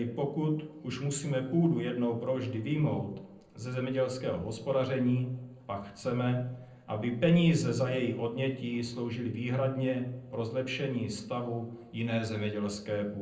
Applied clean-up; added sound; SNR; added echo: neural separator model SepFormer DNS4.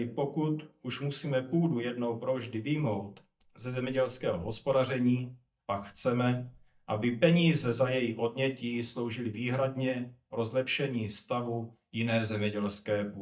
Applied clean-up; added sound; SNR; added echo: neural mask model DeepFilterNet 3.